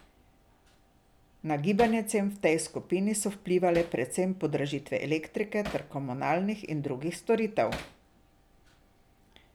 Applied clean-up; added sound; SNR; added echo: none; Hammer; 18 dB; none.